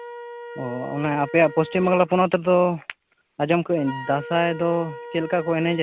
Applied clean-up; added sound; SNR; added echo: none; Wind instrument, woodwind instrument; 15 dB; none.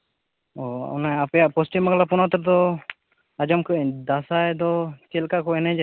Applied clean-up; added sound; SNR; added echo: none; none; none; none.